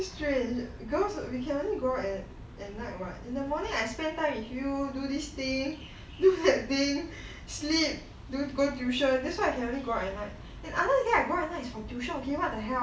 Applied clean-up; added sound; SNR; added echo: none; none; none; none.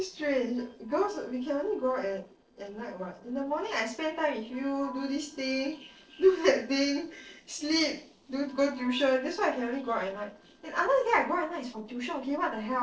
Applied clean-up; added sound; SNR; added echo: neural separator model SepFormer DNS4.